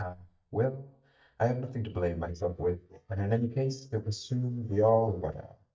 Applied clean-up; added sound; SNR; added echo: neural mask model DeepFilterNet 3.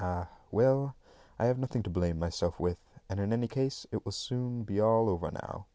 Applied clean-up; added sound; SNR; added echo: none; none; none; none.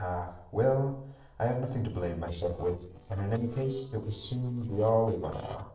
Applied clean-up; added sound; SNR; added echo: neural separator model SepFormer DNS4.